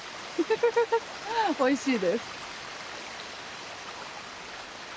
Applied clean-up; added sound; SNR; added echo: none; none; none; none.